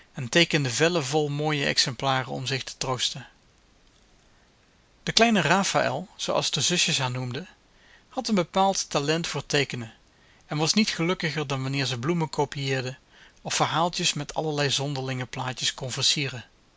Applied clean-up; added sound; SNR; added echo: none; none; none; none.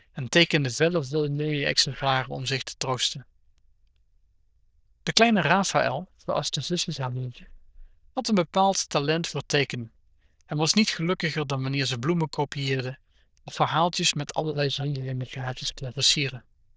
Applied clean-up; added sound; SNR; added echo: neural diffusion model UNIVERSE++.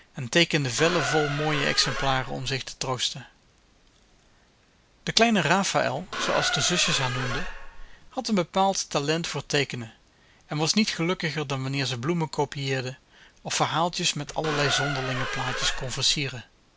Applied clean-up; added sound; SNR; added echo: none; Squeak; 4 dB; none.